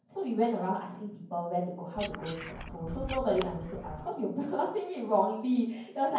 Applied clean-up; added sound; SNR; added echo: none; Frog; 10 dB; reverberation time 0.9 s.